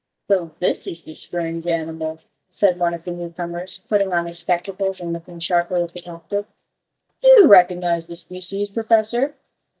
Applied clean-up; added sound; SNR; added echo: neural mask model DeepFilterNet 3.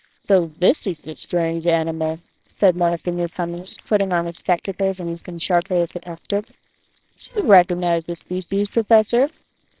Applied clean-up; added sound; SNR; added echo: neural separator model SepFormer WHAMR!.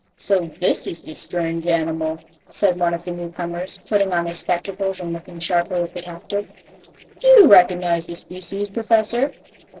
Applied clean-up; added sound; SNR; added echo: neural separator model SepFormer DNS4.